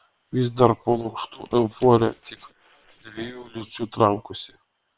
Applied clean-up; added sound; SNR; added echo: neural separator model SepFormer WHAM!.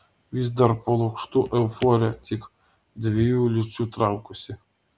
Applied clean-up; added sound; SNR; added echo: none; none; none; none.